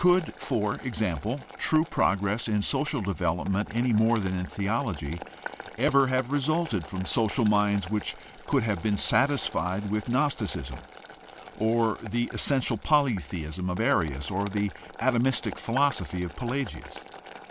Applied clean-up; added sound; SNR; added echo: none; Boiling; 16 dB; none.